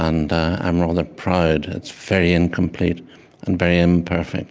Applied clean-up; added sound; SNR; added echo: none; none; none; none.